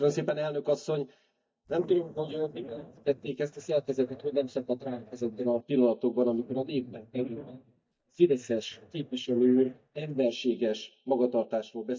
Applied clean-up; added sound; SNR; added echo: neural mask model DeepFilterNet 3.